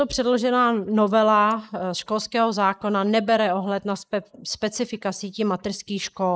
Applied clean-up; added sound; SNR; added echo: neural mask model Resemble Enhance denoiser.